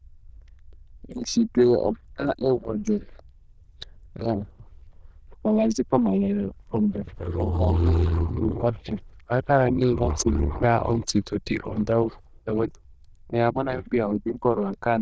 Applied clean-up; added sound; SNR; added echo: neural diffusion model UNIVERSE++.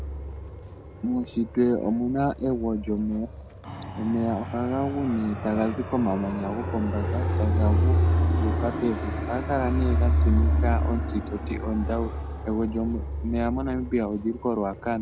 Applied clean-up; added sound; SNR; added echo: none; Fixed-wing aircraft, airplane; -1 dB; none.